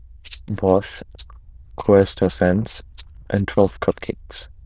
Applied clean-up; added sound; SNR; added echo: neural diffusion model UNIVERSE++.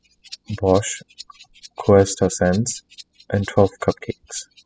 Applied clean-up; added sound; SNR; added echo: classical method spectral subtraction.